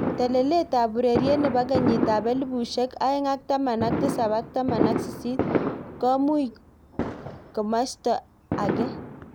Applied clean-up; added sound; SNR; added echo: none; Fireworks; 4 dB; none.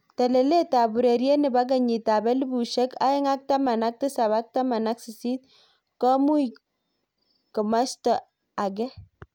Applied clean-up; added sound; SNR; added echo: none; none; none; none.